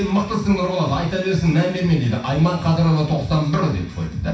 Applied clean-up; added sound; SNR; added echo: none; none; none; reverberation time 0.6 s.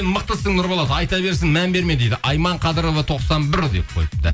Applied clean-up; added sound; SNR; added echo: none; none; none; none.